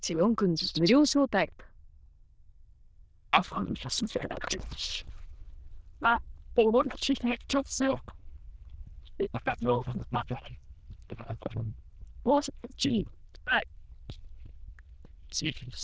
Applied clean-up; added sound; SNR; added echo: neural diffusion model UNIVERSE++.